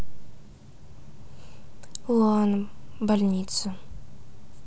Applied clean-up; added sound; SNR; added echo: none; none; none; none.